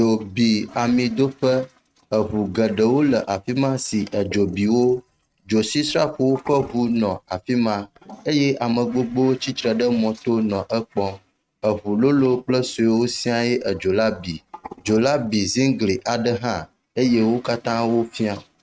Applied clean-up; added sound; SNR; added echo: neural mask model RNNoise.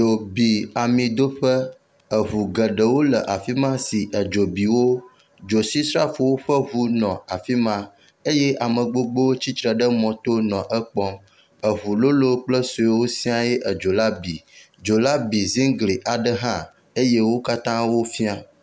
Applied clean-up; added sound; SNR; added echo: none; none; none; none.